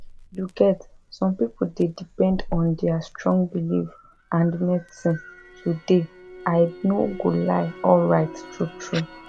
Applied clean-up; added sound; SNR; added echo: none; Crackle; 16 dB; none.